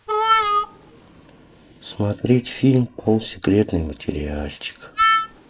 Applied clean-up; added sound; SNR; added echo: neural mask model Resemble Enhance denoiser.